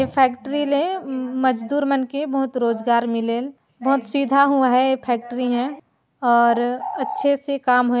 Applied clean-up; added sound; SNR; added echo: none; Bird; 9 dB; none.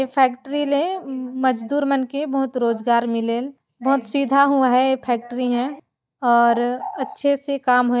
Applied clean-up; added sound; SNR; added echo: neural mask model DeepFilterNet 3.